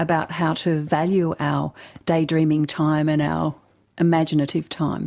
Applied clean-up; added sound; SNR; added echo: none; none; none; none.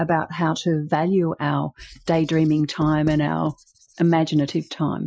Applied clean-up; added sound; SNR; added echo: classical method Wiener filter.